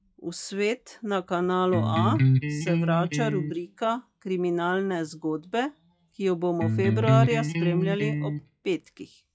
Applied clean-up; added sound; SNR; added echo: classical method log-MMSE.